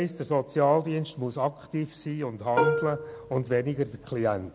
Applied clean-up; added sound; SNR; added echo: none; Plucked string instrument; 3 dB; none.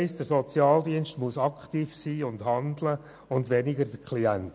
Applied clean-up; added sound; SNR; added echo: none; none; none; none.